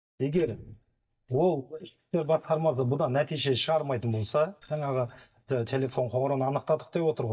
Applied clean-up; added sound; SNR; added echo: neural mask model DeepFilterNet 3.